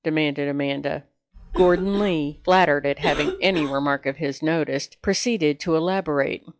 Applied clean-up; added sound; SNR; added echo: classical method log-MMSE.